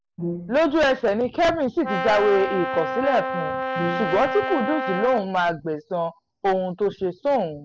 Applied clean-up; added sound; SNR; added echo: none; Brass instrument + Brass instrument; 4 dB; none.